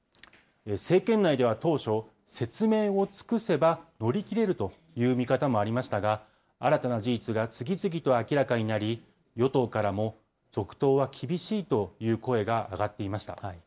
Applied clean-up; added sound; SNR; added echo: none; none; none; none.